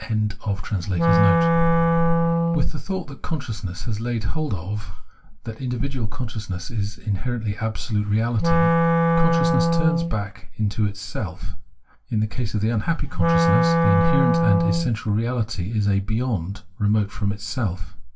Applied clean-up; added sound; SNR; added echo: none; Wind instrument, woodwind instrument; -1 dB; reverberation time 0.2 s.